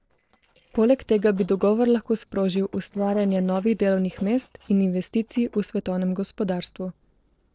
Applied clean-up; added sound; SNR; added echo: neural separator model SepFormer DNS4.